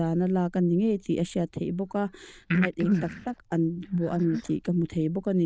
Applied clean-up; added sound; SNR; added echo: neural diffusion model UNIVERSE++.